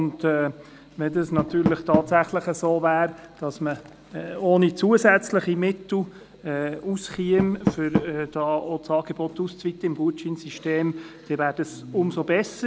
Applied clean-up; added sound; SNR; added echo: none; Door; 10 dB; none.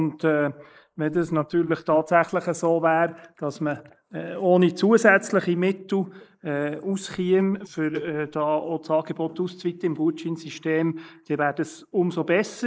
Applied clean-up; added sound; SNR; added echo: neural mask model Resemble Enhance denoiser.